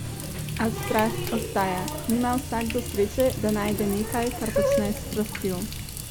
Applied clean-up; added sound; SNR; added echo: none; Water tap, faucet; 3 dB; none.